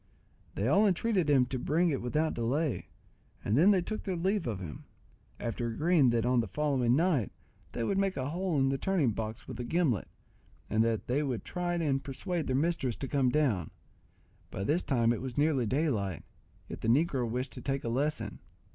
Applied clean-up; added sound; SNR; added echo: none; none; none; none.